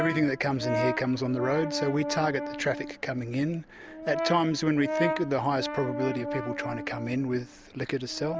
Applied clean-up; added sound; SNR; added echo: none; Brass instrument; 6 dB; none.